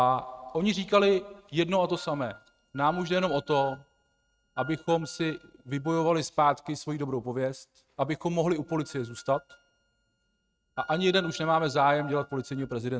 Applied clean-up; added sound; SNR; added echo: neural mask model RNNoise.